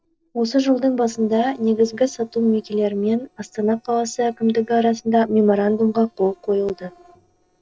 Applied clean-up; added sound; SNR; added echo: neural separator model SepFormer DNS4.